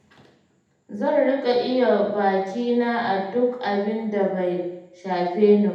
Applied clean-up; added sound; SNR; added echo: none; none; none; reverberation time 0.8 s.